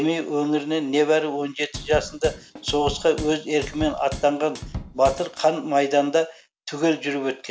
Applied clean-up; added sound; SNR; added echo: none; Drum / Drum kit; 12 dB; none.